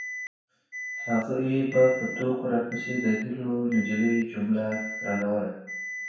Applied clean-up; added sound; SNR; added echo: none; Alarm; 10 dB; reverberation time 0.7 s.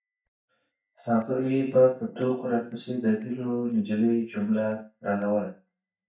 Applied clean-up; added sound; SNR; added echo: neural mask model DeepFilterNet 3.